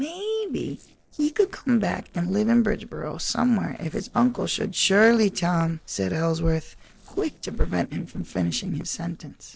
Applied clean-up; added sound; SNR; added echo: neural separator model SepFormer DNS4.